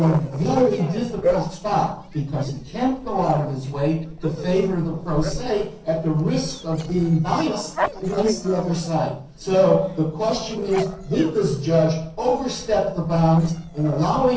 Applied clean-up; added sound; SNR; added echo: neural separator model SepFormer DNS4.